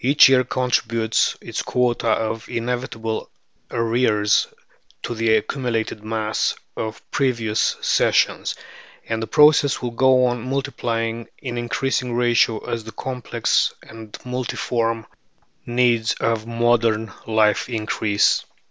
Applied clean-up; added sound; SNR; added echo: none; none; none; none.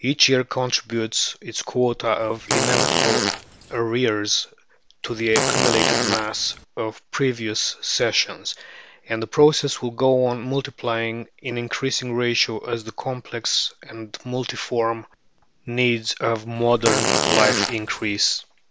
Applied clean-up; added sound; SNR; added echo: none; Fart; -1 dB; none.